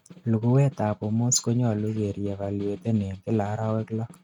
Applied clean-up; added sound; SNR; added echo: neural mask model RNNoise.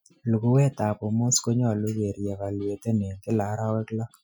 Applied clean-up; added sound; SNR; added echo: classical method Wiener filter.